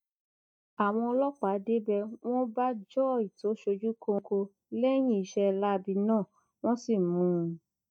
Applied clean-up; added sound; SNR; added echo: neural mask model DeepFilterNet 3.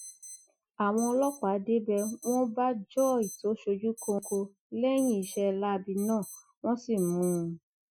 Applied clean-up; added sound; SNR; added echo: classical method Wiener filter.